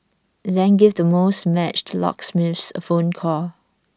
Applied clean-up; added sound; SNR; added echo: none; none; none; none.